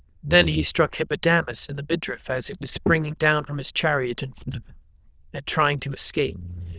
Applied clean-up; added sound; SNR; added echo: neural diffusion model UNIVERSE++.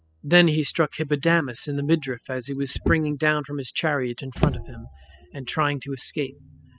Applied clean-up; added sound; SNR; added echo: classical method spectral subtraction.